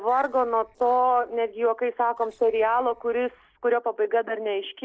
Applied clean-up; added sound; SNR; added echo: neural separator model SepFormer DNS4.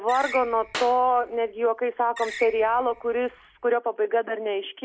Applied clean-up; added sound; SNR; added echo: none; Screech + Clapping; 14 dB; none.